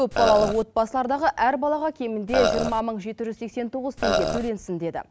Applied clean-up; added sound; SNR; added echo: none; Burping, eructation; -1 dB; none.